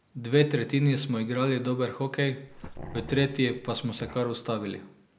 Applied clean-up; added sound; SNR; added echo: none; Growling; 15 dB; none.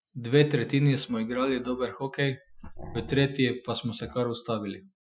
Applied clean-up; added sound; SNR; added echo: classical method Wiener filter.